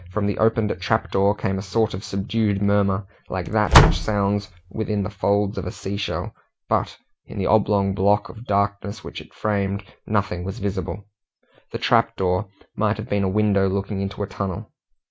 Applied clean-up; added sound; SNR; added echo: none; Slam; -2 dB; none.